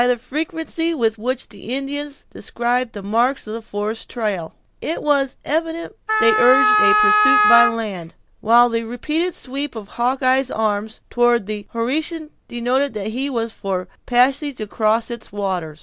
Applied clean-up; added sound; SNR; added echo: none; Wind instrument, woodwind instrument; -4 dB; none.